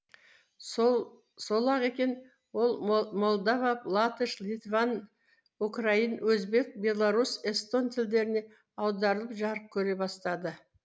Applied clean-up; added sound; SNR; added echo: none; none; none; none.